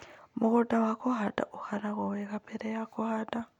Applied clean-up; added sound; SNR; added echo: none; none; none; none.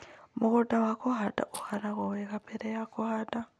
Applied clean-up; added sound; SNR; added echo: none; Fire; 17 dB; none.